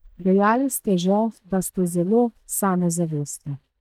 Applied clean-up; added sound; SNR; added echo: neural mask model DeepFilterNet 3.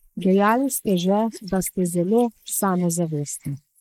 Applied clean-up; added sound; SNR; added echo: neural mask model Resemble Enhance denoiser.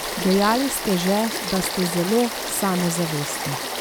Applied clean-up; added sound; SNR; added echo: none; Stream / Frog; 5 dB; none.